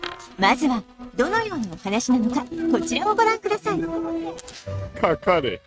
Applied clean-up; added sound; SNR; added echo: neural mask model RNNoise.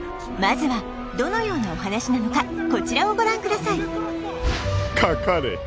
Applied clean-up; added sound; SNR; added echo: none; none; none; none.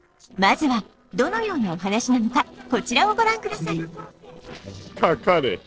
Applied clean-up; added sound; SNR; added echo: neural separator model SepFormer DNS4.